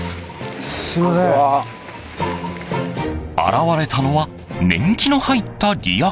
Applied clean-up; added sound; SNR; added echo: none; none; none; none.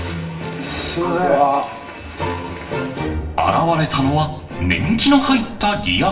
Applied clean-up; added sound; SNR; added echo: none; Guitar; 16 dB; reverberation time 0.7 s.